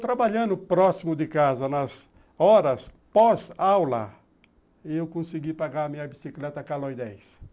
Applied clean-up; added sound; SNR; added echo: none; none; none; none.